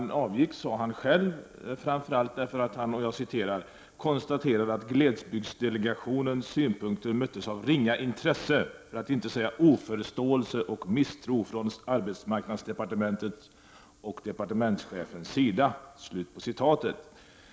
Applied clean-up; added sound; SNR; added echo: none; none; none; none.